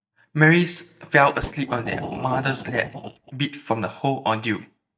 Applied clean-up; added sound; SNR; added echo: neural mask model DeepFilterNet 3.